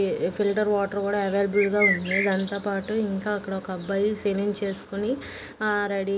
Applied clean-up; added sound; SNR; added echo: none; Bird; 3 dB; none.